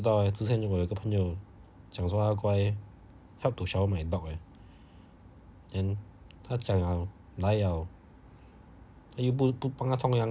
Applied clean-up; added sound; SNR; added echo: none; none; none; none.